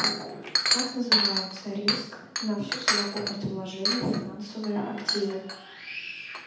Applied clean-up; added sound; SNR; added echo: none; Chink, clink; -2 dB; reverberation time 0.8 s.